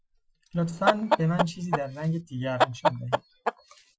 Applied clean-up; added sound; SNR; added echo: classical method Wiener filter.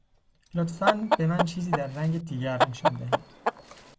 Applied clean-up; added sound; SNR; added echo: none; Chicken, rooster; -2 dB; none.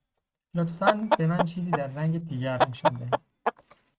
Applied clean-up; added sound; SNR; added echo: neural mask model RNNoise.